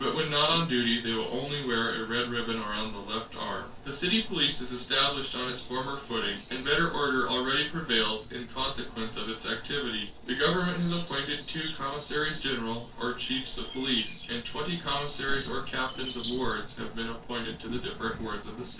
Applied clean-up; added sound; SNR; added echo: neural separator model SepFormer DNS4.